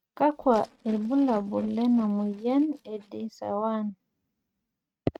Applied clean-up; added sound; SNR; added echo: neural mask model RNNoise.